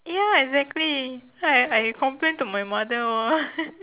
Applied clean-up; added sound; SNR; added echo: none; none; none; none.